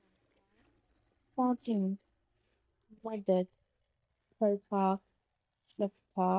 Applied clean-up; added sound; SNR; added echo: neural mask model DeepFilterNet 3.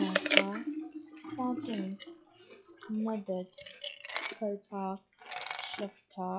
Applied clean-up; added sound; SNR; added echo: classical method log-MMSE.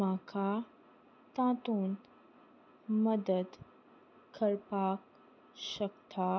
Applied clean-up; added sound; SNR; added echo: none; none; none; none.